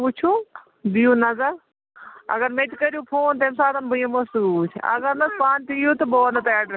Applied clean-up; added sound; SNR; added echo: none; none; none; none.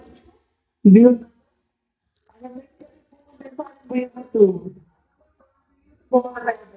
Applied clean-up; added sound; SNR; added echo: neural mask model DeepFilterNet 3.